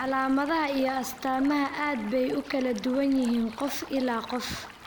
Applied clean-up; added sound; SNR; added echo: none; Stream; 16 dB; none.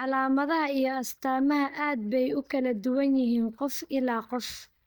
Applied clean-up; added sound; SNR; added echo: neural mask model DeepFilterNet 3.